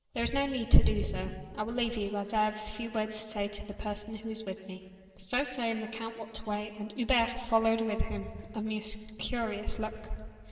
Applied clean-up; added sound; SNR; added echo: none; none; none; reverberation time 2.8 s.